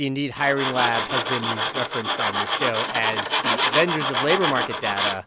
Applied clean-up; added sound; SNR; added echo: none; Tools; -1 dB; none.